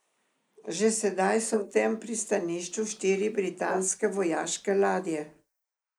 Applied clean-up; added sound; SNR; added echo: neural mask model Resemble Enhance denoiser.